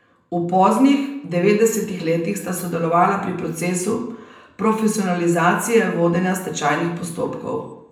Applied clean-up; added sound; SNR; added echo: none; none; none; reverberation time 0.7 s.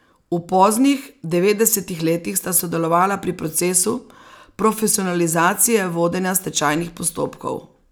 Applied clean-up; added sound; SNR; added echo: none; none; none; none.